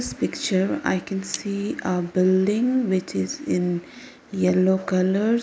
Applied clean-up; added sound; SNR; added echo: neural mask model Resemble Enhance denoiser.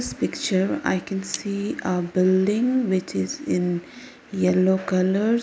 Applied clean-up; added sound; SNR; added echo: none; Cutlery, silverware; 18 dB; none.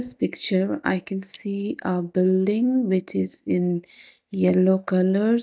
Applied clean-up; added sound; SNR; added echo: neural mask model DeepFilterNet 3.